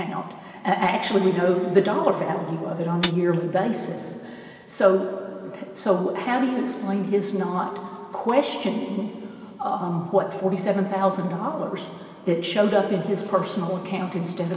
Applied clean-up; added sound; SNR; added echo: none; Hi-hat; 5 dB; reverberation time 2.6 s.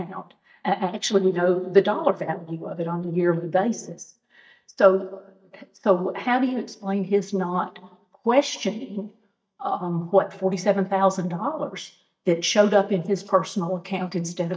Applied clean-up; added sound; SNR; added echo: neural mask model DeepFilterNet 3.